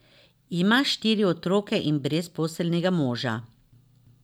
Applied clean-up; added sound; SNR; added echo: none; none; none; none.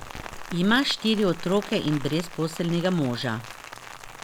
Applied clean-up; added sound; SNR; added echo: none; Rain; 12 dB; none.